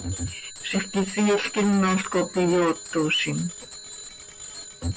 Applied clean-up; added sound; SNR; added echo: none; Bicycle bell; 13 dB; none.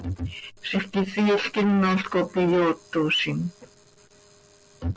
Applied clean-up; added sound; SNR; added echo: none; none; none; none.